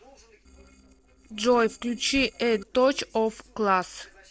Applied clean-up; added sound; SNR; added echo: neural separator model SepFormer DNS4.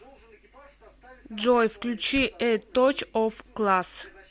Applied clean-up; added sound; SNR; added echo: none; none; none; none.